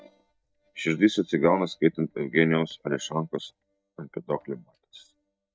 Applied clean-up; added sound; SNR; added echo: neural mask model DeepFilterNet 3.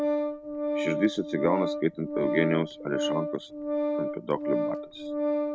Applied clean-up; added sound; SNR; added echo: none; Organ; -1 dB; none.